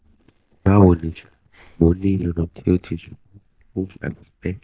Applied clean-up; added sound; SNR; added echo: neural mask model DeepFilterNet 3.